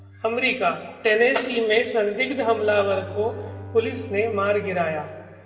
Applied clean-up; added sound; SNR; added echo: none; Bowed string instrument; 18 dB; reverberation time 1.4 s.